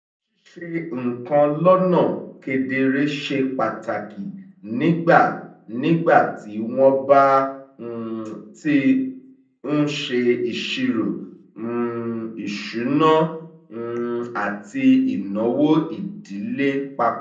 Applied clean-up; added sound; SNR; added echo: none; none; none; reverberation time 0.6 s.